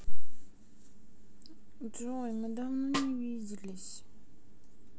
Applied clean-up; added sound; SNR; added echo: none; Snare drum; 17 dB; none.